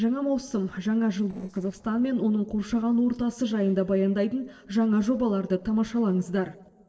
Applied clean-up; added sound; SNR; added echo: neural separator model SepFormer DNS4.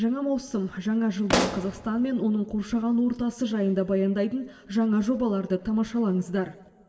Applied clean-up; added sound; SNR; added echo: none; Explosion; 4 dB; reverberation time 1.3 s.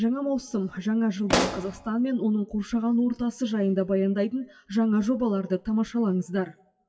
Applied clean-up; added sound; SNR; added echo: classical method WPE with log-MMSE.